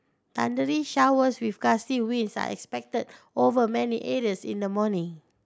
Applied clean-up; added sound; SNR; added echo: none; none; none; none.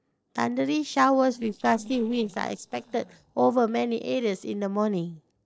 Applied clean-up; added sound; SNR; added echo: neural separator model SepFormer DNS4.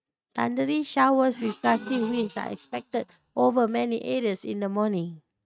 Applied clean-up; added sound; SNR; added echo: neural mask model RNNoise.